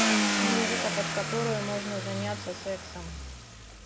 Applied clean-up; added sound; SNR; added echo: none; Car; -4 dB; none.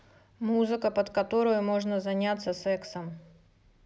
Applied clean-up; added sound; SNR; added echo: none; none; none; none.